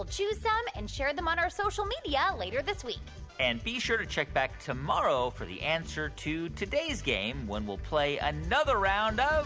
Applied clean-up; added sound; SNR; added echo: none; none; none; none.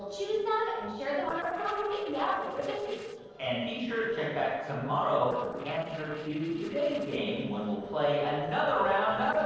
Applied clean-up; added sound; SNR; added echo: neural separator model SepFormer DNS4.